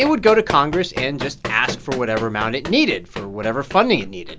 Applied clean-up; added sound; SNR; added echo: none; Run; 12 dB; none.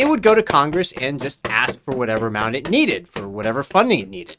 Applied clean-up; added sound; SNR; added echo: neural mask model RNNoise.